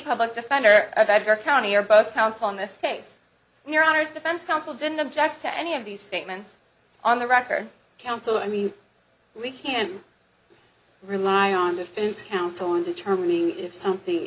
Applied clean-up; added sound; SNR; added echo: none; none; none; none.